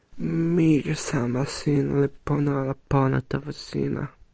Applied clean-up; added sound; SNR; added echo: none; none; none; none.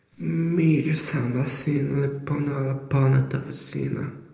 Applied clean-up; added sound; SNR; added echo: none; none; none; reverberation time 0.8 s.